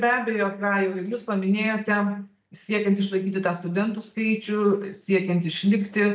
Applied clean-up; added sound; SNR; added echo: none; none; none; none.